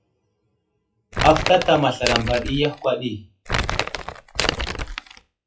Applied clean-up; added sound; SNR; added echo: classical method WPE with log-MMSE.